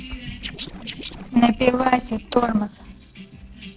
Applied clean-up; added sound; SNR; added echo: neural separator model SepFormer DNS4.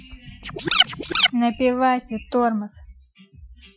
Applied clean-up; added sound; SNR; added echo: classical method Wiener filter.